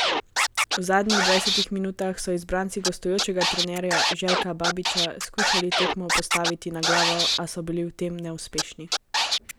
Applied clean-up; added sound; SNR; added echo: none; Scratching (performance technique); -2 dB; none.